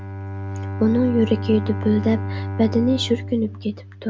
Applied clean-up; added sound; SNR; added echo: none; Bowed string instrument; 6 dB; none.